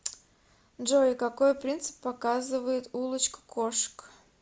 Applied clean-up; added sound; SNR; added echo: none; none; none; none.